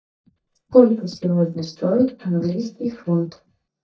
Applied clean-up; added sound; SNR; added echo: neural mask model DeepFilterNet 3.